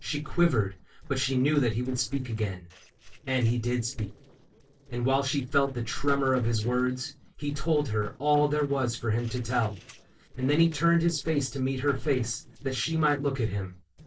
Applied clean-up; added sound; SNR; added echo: neural separator model SepFormer DNS4.